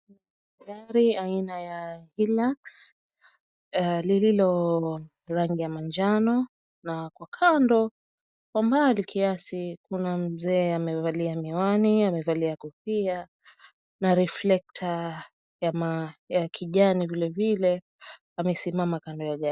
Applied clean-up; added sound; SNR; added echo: neural mask model DeepFilterNet 3.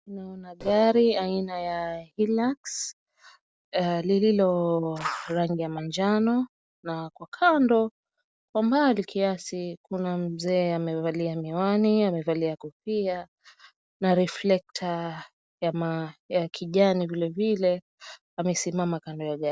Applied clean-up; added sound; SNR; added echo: neural separator model SepFormer DNS4.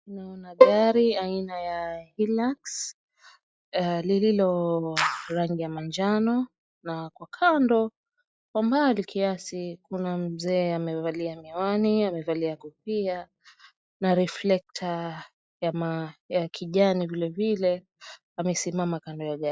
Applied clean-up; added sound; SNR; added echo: classical method log-MMSE.